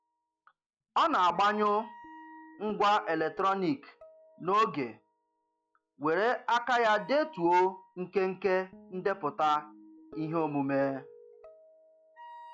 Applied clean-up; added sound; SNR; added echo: classical method log-MMSE.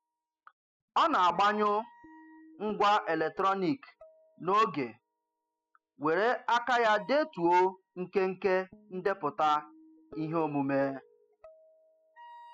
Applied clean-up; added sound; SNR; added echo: classical method spectral subtraction.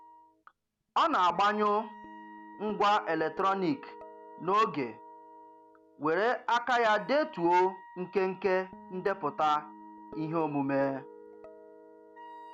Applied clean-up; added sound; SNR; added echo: none; Guitar + Wind instrument, woodwind instrument; 18 dB; none.